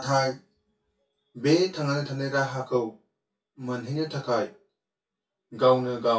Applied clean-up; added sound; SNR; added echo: classical method WPE with log-MMSE.